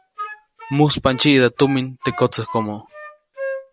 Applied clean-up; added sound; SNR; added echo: none; Wind instrument, woodwind instrument; 13 dB; none.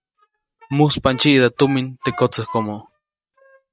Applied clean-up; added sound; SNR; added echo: neural mask model RNNoise.